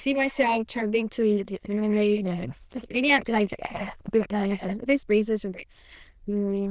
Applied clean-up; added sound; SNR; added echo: neural diffusion model UNIVERSE++.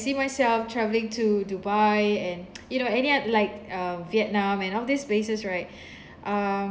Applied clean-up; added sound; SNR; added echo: none; none; none; none.